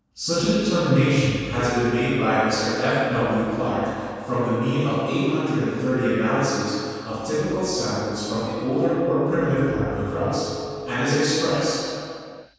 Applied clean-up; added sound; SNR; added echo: none; Telephone; 17 dB; reverberation time 2.1 s.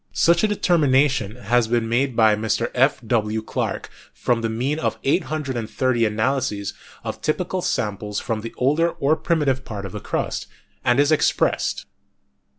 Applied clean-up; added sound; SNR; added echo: none; none; none; none.